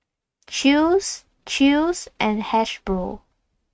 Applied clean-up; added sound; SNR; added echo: neural mask model RNNoise.